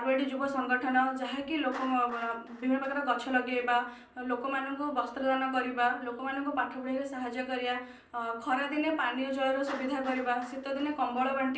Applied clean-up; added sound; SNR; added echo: neural separator model SepFormer DNS4.